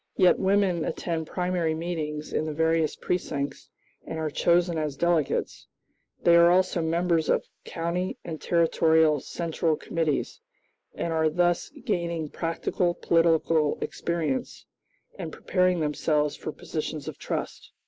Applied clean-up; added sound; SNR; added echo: neural mask model Resemble Enhance denoiser.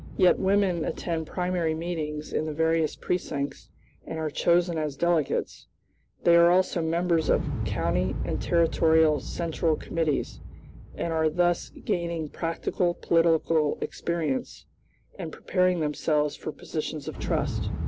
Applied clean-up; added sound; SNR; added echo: none; Explosion; 10 dB; none.